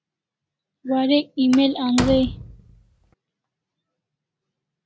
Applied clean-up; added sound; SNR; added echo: none; Slam; 7 dB; none.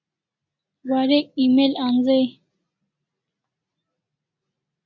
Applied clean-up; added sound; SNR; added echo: none; none; none; none.